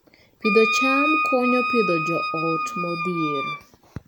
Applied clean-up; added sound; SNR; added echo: none; Wind instrument, woodwind instrument; 0 dB; none.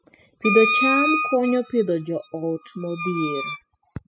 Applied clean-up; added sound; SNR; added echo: classical method spectral subtraction.